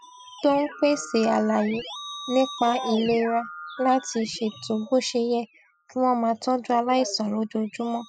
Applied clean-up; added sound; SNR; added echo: classical method spectral subtraction.